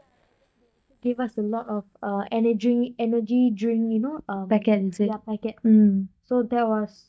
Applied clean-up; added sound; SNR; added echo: neural mask model DeepFilterNet 3.